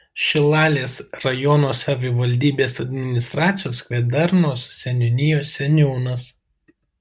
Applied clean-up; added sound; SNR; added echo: none; none; none; none.